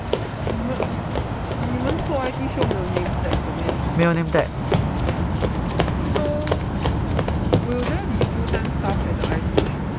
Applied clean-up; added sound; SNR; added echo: none; Run; 5 dB; none.